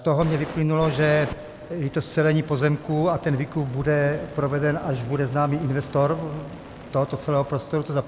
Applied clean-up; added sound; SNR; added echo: none; Fire; 15 dB; none.